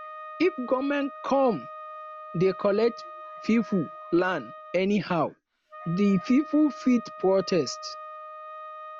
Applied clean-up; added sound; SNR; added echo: none; Wind instrument, woodwind instrument; 15 dB; none.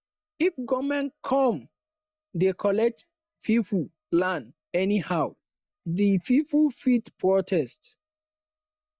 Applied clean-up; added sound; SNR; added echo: neural mask model DeepFilterNet 3.